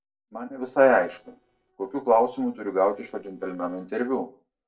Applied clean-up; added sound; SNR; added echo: neural separator model SepFormer DNS4.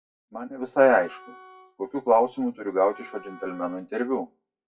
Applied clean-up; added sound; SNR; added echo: classical method WPE with log-MMSE.